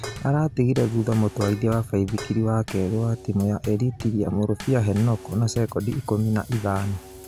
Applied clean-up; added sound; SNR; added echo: none; Dishes, pots, and pans + Bass drum / Snare drum / Drum kit; 15 dB; none.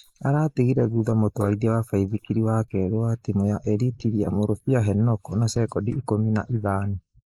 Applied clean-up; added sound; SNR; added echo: neural mask model Resemble Enhance denoiser.